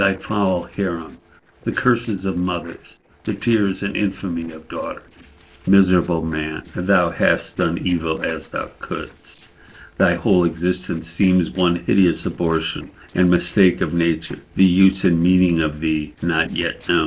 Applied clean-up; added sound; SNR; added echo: neural separator model SepFormer DNS4.